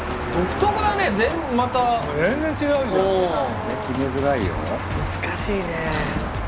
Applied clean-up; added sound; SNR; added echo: none; Car passing by / Traffic noise, roadway noise / Engine; 6 dB; none.